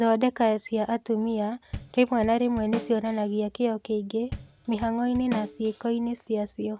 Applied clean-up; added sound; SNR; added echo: none; Drum kit; 12 dB; none.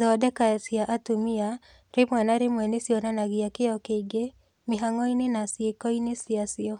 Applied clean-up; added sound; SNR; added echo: none; none; none; none.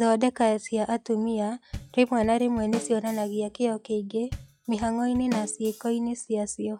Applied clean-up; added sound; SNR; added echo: classical method log-MMSE.